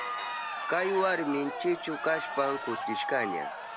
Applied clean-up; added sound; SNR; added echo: none; Crowd; 5 dB; none.